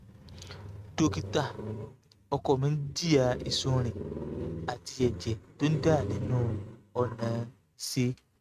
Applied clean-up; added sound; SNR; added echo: neural mask model RNNoise.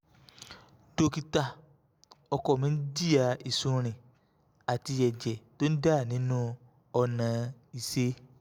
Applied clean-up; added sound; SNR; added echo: none; none; none; none.